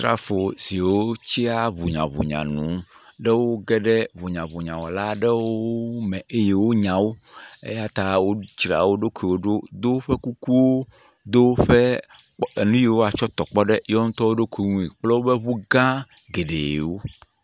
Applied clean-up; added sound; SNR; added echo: none; none; none; none.